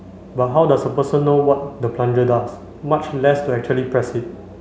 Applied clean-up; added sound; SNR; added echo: none; none; none; none.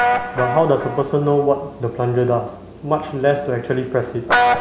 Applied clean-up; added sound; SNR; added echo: none; Guitar; 4 dB; none.